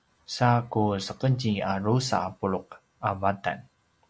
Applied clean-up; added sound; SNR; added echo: none; none; none; none.